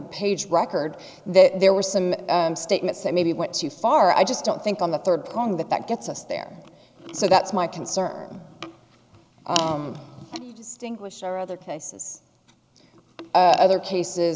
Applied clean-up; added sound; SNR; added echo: none; none; none; none.